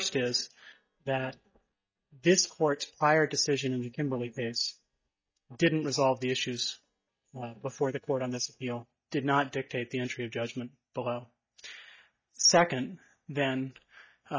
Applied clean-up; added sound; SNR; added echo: neural mask model DeepFilterNet 3.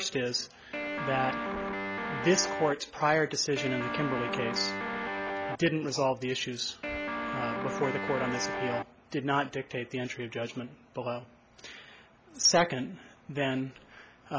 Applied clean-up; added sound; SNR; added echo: none; Guitar; 2 dB; none.